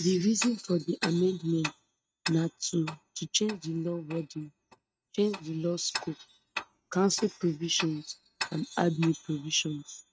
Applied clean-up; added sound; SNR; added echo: neural mask model RNNoise.